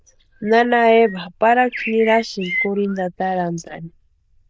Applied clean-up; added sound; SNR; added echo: neural diffusion model UNIVERSE++.